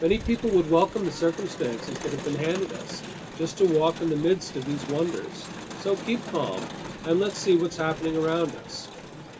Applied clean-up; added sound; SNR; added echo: none; Crowd; 11 dB; none.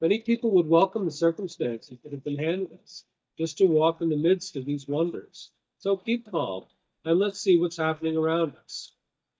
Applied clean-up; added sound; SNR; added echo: neural mask model DeepFilterNet 3.